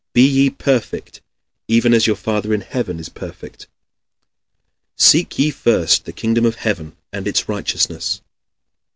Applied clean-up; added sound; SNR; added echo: none; none; none; none.